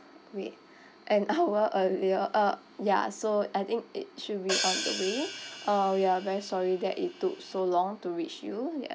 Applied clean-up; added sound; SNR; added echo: none; Hi-hat; 7 dB; none.